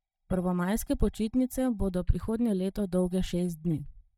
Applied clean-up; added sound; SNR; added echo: neural mask model DeepFilterNet 3.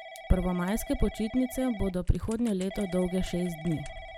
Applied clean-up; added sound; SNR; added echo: none; Telephone / Typing; 16 dB; none.